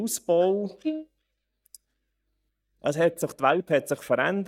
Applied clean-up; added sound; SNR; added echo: neural mask model DeepFilterNet 3.